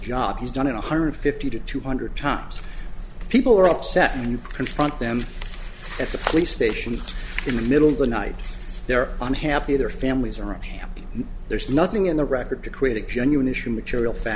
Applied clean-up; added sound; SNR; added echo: none; none; none; none.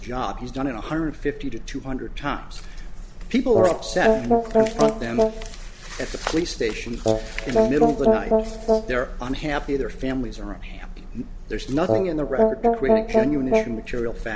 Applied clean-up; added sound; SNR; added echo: none; Brass instrument; -4 dB; none.